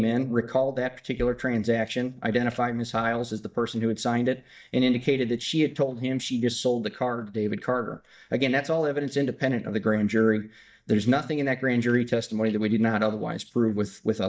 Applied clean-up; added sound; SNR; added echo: neural mask model DeepFilterNet 3.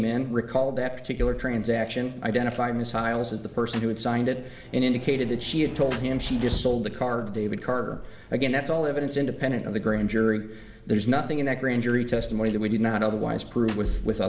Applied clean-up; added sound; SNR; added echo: none; Rain; 19 dB; reverberation time 0.9 s.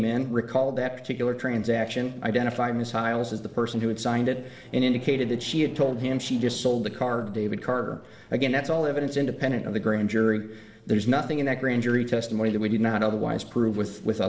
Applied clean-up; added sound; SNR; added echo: neural separator model SepFormer DNS4.